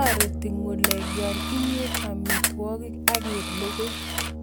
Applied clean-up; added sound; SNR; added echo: none; Brass instrument + Camera; -3 dB; none.